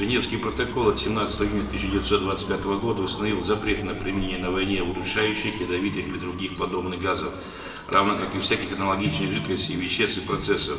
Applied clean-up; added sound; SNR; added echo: none; Motorcycle / Dog; 13 dB; reverberation time 2.4 s.